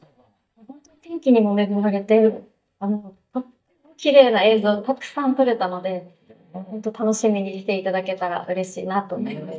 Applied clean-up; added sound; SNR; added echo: neural mask model DeepFilterNet 3.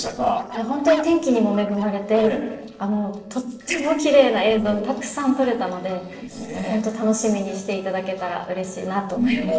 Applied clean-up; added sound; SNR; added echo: neural separator model SepFormer DNS4.